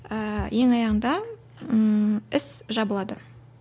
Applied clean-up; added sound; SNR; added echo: none; none; none; none.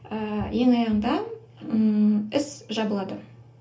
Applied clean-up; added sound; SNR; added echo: none; none; none; reverberation time 0.3 s.